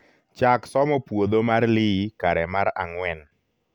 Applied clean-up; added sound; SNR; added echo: none; none; none; none.